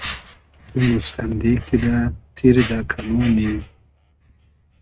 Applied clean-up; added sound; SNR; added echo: neural mask model RNNoise.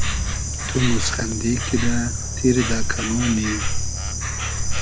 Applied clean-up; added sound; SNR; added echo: none; Insect; -2 dB; none.